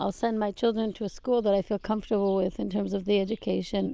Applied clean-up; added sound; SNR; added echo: none; none; none; none.